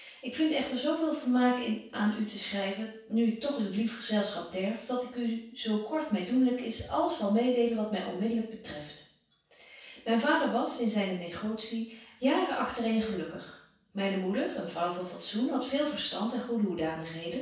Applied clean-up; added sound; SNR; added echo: none; none; none; reverberation time 0.7 s.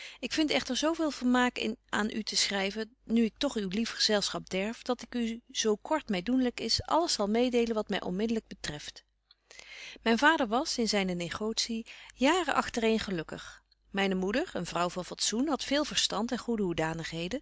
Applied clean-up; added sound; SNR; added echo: none; none; none; none.